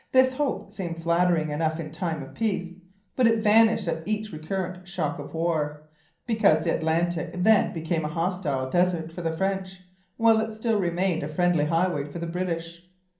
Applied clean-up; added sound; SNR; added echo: none; none; none; reverberation time 0.6 s.